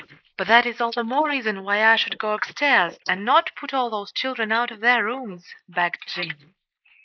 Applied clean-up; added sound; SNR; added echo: neural mask model Resemble Enhance denoiser.